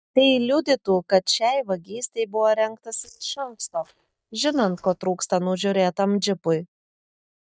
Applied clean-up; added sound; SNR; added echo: neural mask model DeepFilterNet 3.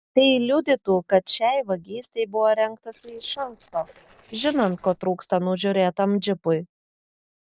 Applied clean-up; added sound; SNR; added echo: neural separator model SepFormer DNS4.